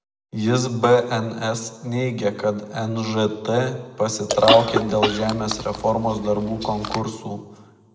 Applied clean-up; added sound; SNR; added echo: none; Chewing, mastication / Cough; 4 dB; reverberation time 1.1 s.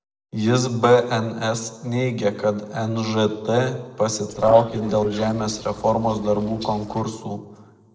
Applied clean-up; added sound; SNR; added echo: neural separator model SepFormer DNS4.